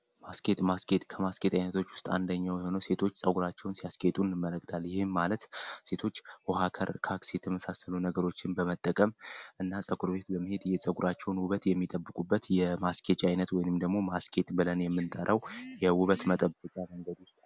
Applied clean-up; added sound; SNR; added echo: none; none; none; none.